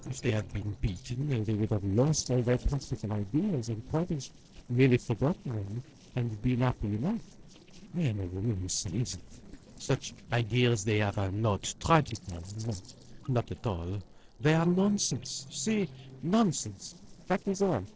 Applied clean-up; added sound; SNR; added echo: neural separator model SepFormer DNS4.